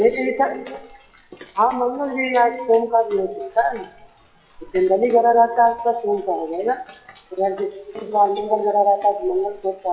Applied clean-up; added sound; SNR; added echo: classical method WPE with log-MMSE.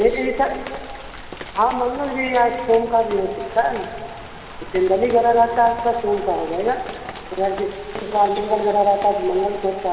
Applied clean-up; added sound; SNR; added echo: none; Rain; 15 dB; reverberation time 2.2 s.